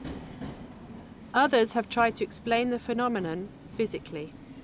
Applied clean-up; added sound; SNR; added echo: none; Subway, metro, underground; 14 dB; none.